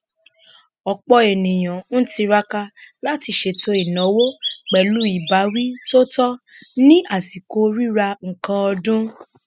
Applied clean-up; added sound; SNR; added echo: classical method spectral subtraction.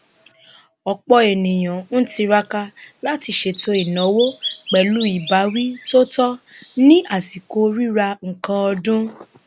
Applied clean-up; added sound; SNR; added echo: none; Bird vocalization, bird call, bird song; 17 dB; none.